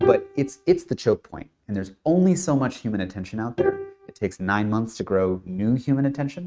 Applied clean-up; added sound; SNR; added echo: neural mask model RNNoise.